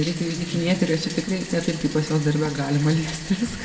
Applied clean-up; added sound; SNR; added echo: none; Bathtub (filling or washing); 13 dB; reverberation time 1.2 s.